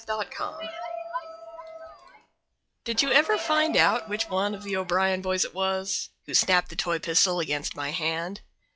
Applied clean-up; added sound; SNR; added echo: classical method log-MMSE.